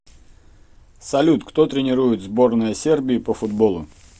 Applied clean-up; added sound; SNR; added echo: none; none; none; none.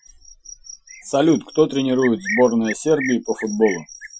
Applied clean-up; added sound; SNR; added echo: classical method Wiener filter.